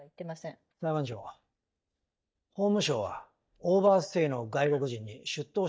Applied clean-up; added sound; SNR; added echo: neural mask model DeepFilterNet 3.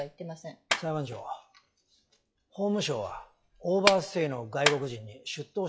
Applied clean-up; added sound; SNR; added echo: classical method log-MMSE.